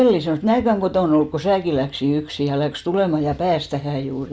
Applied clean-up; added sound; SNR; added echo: none; none; none; none.